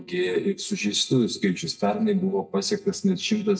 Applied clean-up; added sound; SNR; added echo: neural mask model DeepFilterNet 3.